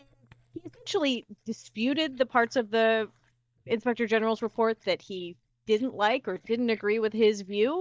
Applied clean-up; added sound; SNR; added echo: neural mask model DeepFilterNet 3.